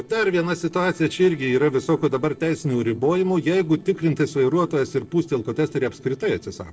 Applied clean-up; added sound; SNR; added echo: neural separator model SepFormer DNS4.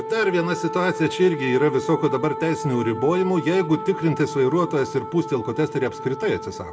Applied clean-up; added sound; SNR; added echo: none; Wind instrument, woodwind instrument; 10 dB; reverberation time 1.1 s.